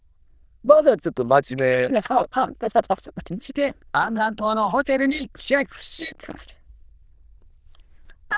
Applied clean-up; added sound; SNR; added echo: neural diffusion model UNIVERSE++.